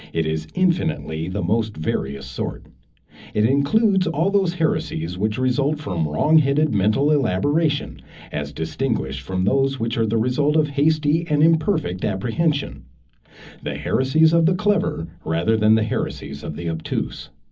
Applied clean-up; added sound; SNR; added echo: none; none; none; reverberation time 0.4 s.